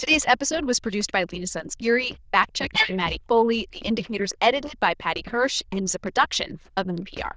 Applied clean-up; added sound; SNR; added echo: neural diffusion model UNIVERSE++.